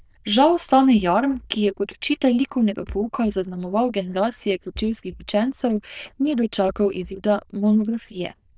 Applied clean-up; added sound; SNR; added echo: neural diffusion model UNIVERSE++.